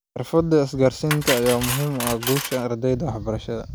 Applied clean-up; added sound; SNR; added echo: none; Cutlery, silverware; 9 dB; none.